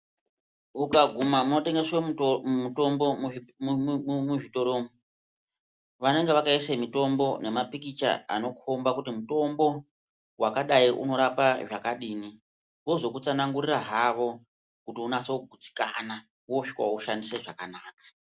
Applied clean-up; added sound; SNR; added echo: none; Hi-hat; 6 dB; none.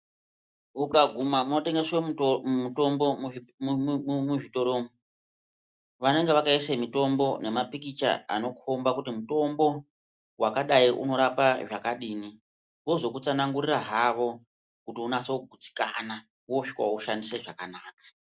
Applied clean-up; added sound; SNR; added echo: neural mask model DeepFilterNet 3.